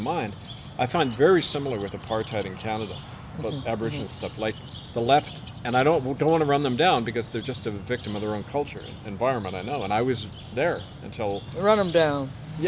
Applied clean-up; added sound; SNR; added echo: none; Keys jangling; 16 dB; none.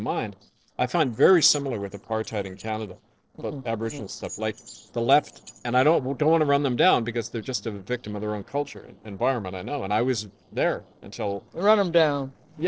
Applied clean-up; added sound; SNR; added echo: neural separator model SepFormer DNS4.